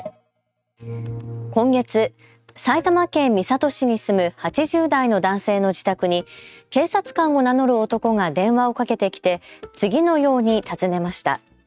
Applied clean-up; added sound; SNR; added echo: neural mask model RNNoise.